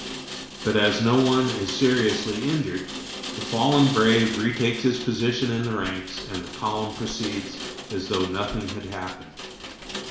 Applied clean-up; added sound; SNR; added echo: none; Rain; 10 dB; reverberation time 0.7 s.